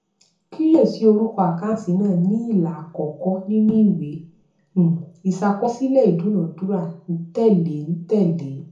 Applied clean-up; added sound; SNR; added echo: none; none; none; reverberation time 0.6 s.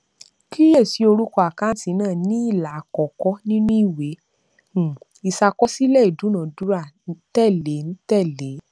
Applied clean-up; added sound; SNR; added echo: none; none; none; none.